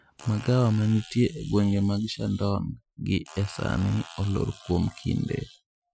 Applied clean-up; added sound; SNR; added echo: classical method Wiener filter.